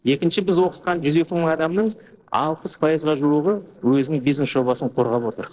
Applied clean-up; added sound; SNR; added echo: neural separator model SepFormer DNS4.